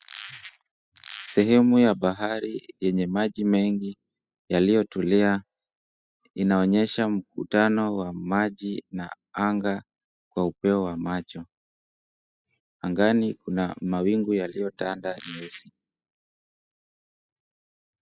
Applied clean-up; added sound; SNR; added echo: classical method spectral subtraction.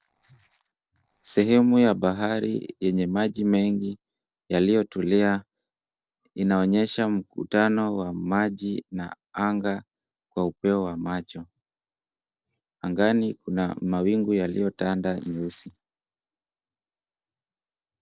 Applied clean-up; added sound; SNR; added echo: neural separator model SepFormer DNS4.